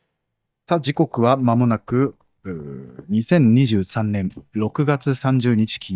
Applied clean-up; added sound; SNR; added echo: neural mask model DeepFilterNet 3.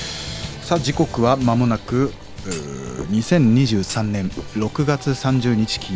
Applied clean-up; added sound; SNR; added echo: none; Boiling + Thump, thud; 16 dB; none.